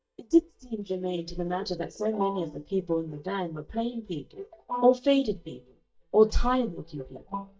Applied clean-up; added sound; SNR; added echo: neural mask model DeepFilterNet 3.